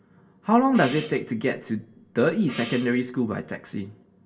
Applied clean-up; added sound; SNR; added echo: none; Gong; 17 dB; reverberation time 0.1 s.